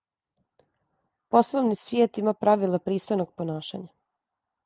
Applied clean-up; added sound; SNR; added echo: none; none; none; none.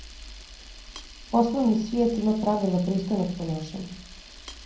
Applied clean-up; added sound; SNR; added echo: none; Camera; 17 dB; reverberation time 0.6 s.